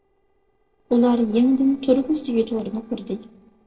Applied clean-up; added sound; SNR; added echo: neural separator model SepFormer DNS4.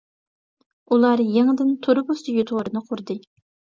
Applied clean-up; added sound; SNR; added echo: none; none; none; none.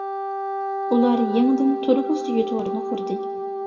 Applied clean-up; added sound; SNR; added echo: none; Wind instrument, woodwind instrument; 5 dB; reverberation time 1.8 s.